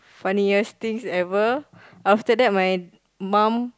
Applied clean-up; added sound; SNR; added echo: none; none; none; none.